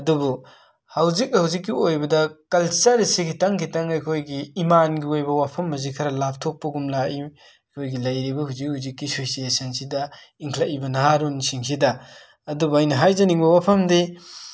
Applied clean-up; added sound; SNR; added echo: none; none; none; none.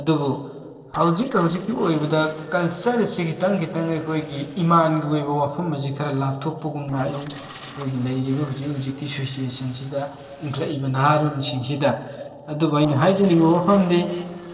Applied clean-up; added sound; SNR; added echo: neural separator model SepFormer DNS4.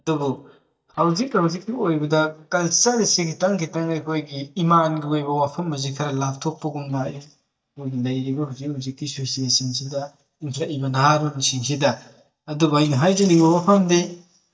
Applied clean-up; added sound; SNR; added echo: neural mask model DeepFilterNet 3.